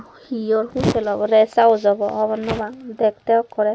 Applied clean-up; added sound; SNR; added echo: none; none; none; none.